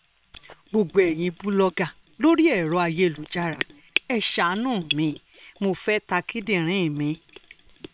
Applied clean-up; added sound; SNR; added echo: neural separator model SepFormer WHAM!.